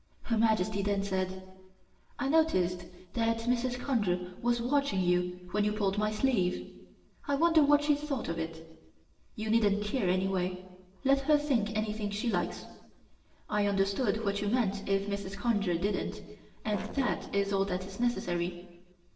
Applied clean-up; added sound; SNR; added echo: neural separator model SepFormer DNS4.